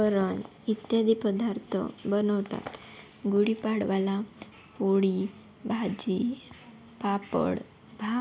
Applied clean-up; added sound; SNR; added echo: none; none; none; none.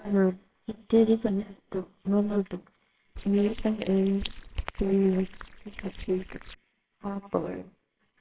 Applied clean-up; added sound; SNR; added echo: neural separator model SepFormer WHAMR!.